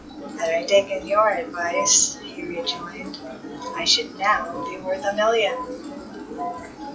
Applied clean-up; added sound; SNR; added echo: classical method WPE with log-MMSE.